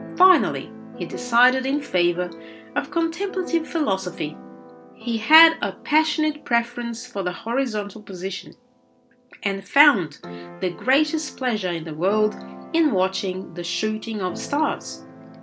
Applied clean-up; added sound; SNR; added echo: none; Keyboard (musical); 17 dB; none.